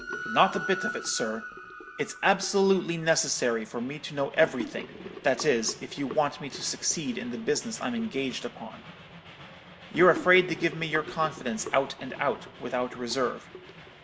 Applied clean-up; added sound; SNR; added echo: none; Sink (filling or washing) / Gurgling + Train; 13 dB; none.